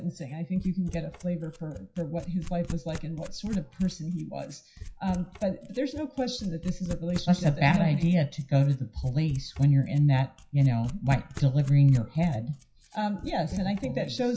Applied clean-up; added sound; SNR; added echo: classical method WPE with log-MMSE.